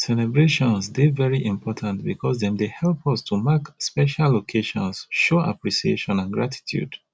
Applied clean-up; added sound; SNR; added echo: none; none; none; none.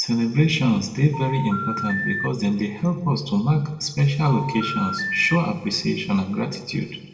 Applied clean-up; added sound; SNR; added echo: none; Telephone; 7 dB; reverberation time 1.2 s.